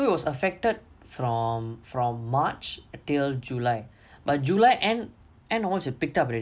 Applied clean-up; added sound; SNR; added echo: none; none; none; none.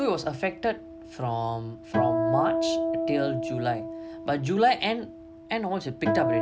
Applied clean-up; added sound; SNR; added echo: none; Acoustic guitar; 2 dB; none.